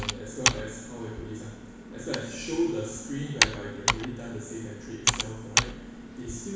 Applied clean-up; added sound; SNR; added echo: none; Computer keyboard; -4 dB; reverberation time 1.1 s.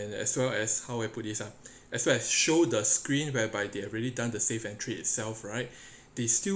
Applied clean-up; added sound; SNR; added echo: none; none; none; none.